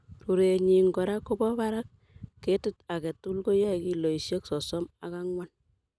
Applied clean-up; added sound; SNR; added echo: none; none; none; none.